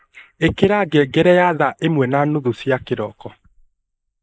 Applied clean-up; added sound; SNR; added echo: neural mask model Resemble Enhance denoiser.